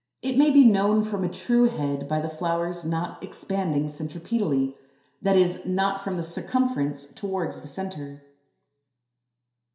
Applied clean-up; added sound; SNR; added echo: none; none; none; reverberation time 0.7 s.